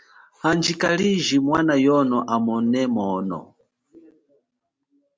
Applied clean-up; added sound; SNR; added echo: none; none; none; none.